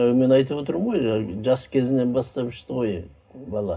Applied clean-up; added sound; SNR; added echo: none; none; none; reverberation time 0.2 s.